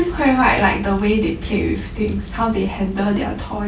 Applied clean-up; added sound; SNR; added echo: none; none; none; none.